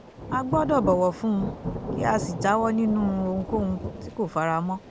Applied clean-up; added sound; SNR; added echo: none; Thunder / Rain; 8 dB; none.